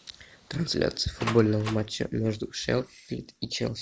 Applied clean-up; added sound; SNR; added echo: none; Door; 12 dB; none.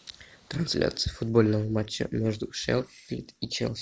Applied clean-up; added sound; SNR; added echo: none; none; none; none.